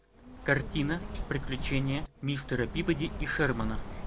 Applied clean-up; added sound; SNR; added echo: none; Tambourine + Bird; 5 dB; none.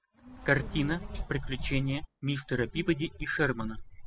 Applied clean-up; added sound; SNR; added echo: classical method spectral subtraction.